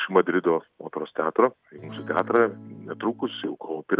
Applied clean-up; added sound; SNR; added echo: none; Acoustic guitar / Strum; 17 dB; none.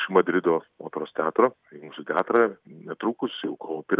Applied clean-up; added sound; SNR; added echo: none; none; none; none.